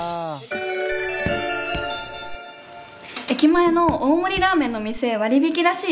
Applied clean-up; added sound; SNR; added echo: none; Raindrop / Drip; 13 dB; none.